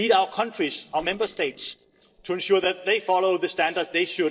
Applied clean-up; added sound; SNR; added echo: neural separator model SepFormer DNS4.